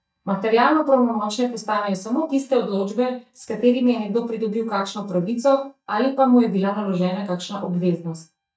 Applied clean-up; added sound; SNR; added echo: neural mask model DeepFilterNet 3.